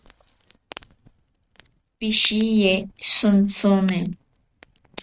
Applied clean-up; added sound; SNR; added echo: neural mask model RNNoise.